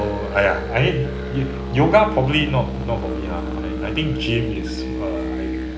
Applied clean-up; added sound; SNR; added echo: none; Musical instrument; 4 dB; none.